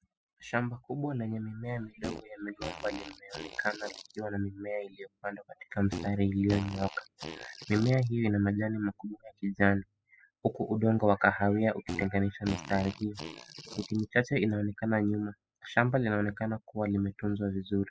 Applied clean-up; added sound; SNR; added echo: classical method spectral subtraction.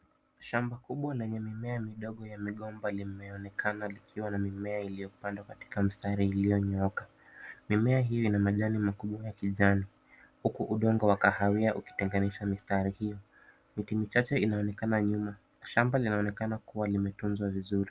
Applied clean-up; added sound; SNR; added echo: none; none; none; none.